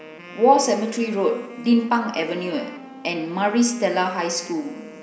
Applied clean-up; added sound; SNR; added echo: none; Wind instrument, woodwind instrument; 19 dB; reverberation time 1.3 s.